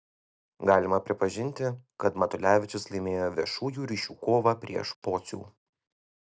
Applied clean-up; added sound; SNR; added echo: none; none; none; none.